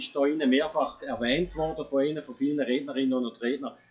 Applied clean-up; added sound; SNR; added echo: classical method WPE with log-MMSE.